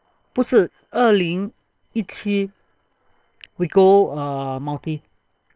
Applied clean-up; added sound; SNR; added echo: neural separator model SepFormer WHAM!.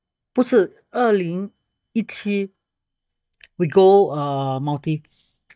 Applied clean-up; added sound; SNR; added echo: neural mask model DeepFilterNet 3.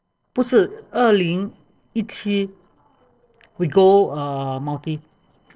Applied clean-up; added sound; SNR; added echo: neural separator model SepFormer DNS4.